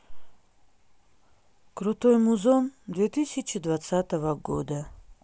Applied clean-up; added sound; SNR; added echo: none; none; none; none.